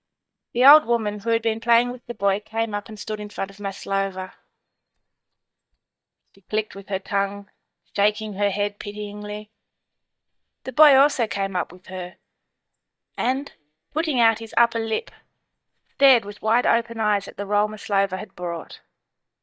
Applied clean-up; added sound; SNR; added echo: neural mask model DeepFilterNet 3.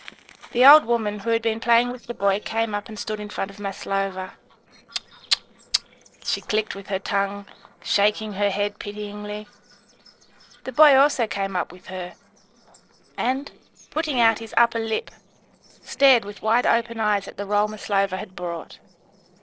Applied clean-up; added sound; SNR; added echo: neural separator model SepFormer DNS4.